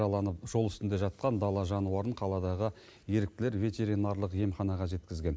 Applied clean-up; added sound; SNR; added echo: none; none; none; none.